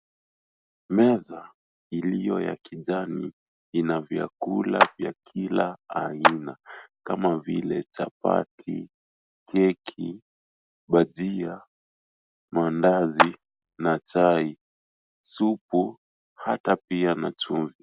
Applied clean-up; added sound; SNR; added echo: none; Clapping; 1 dB; none.